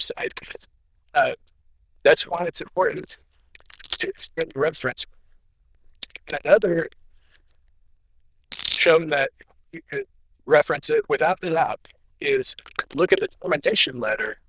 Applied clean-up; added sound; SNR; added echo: neural diffusion model UNIVERSE++.